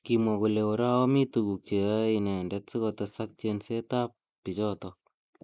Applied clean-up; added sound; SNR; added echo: neural mask model Resemble Enhance denoiser.